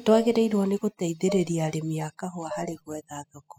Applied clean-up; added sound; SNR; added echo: classical method spectral subtraction.